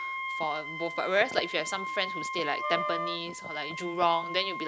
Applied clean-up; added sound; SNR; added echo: none; Wind instrument, woodwind instrument + Wind instrument, woodwind instrument; 4 dB; none.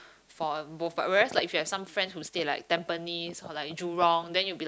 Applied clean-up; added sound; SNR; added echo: none; none; none; none.